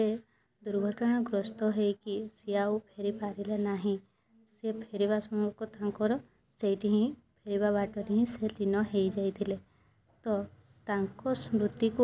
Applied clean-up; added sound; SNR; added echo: none; none; none; none.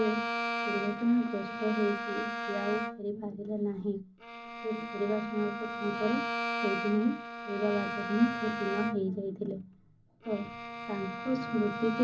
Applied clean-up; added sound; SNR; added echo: none; Bowed string instrument; 5 dB; reverberation time 0.4 s.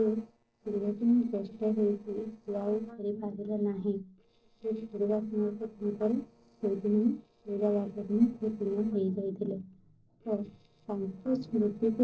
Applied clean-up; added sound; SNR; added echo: neural separator model SepFormer DNS4.